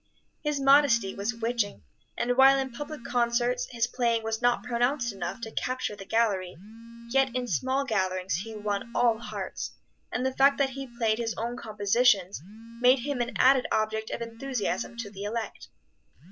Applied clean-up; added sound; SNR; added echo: none; Telephone; 18 dB; none.